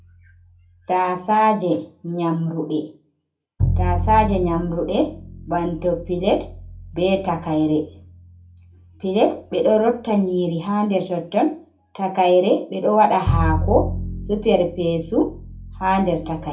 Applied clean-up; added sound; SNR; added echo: none; Bowed string instrument; 8 dB; reverberation time 0.3 s.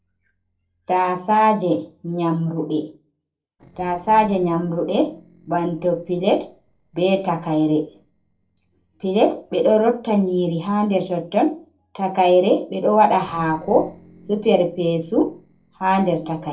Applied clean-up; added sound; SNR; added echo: neural separator model SepFormer DNS4.